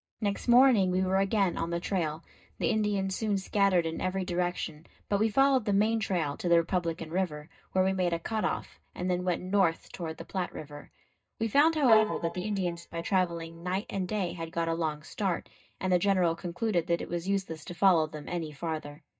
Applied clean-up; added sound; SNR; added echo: neural mask model DeepFilterNet 3.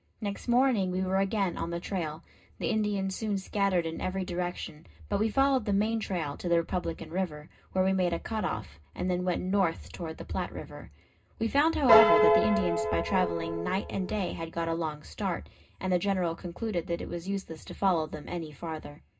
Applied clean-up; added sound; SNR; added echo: none; Piano; -4 dB; reverberation time 0.2 s.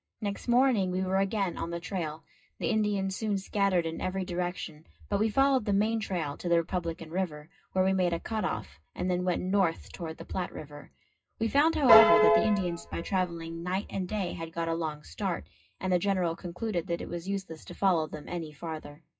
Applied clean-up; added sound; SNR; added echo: classical method WPE with log-MMSE.